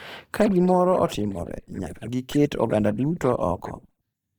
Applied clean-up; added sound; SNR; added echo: neural mask model DeepFilterNet 3.